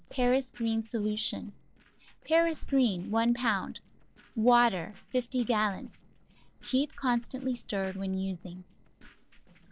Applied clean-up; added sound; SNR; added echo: neural separator model SepFormer DNS4.